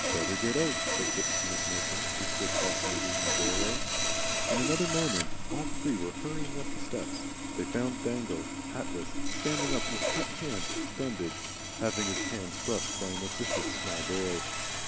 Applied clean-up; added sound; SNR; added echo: none; Sawing; -4 dB; none.